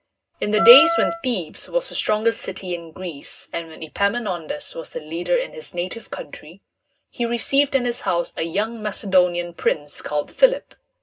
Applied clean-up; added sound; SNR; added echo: none; Wind instrument, woodwind instrument; 1 dB; reverberation time 0.2 s.